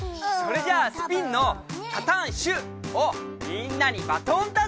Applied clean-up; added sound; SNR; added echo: none; none; none; none.